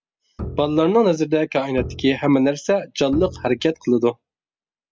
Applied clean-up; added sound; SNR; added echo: none; Bowed string instrument; 15 dB; none.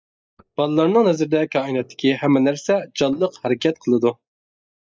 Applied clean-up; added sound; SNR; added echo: neural mask model DeepFilterNet 3.